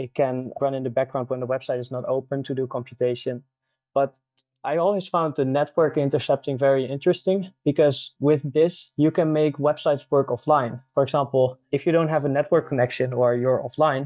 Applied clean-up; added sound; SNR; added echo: neural mask model DeepFilterNet 3.